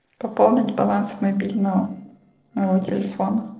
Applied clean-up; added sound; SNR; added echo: neural separator model SepFormer DNS4.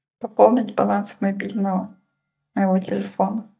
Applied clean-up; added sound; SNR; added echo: neural mask model DeepFilterNet 3.